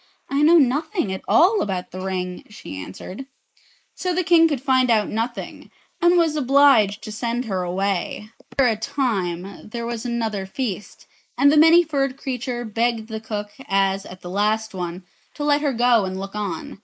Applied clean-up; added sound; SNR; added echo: neural mask model Resemble Enhance denoiser.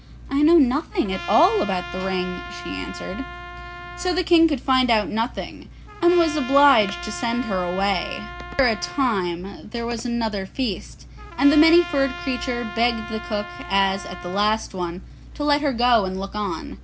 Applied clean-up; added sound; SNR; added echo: none; Trumpet; 13 dB; none.